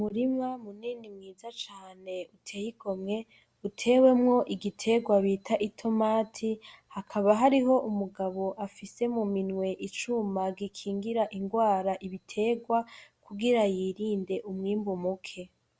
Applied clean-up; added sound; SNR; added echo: none; none; none; none.